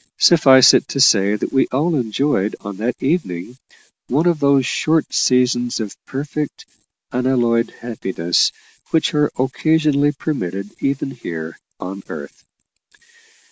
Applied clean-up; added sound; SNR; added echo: none; none; none; none.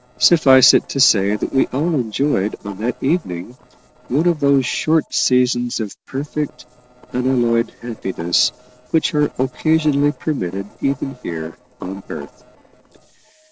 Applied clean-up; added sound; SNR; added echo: neural separator model SepFormer DNS4.